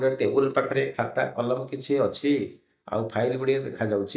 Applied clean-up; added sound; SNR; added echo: neural mask model DeepFilterNet 3.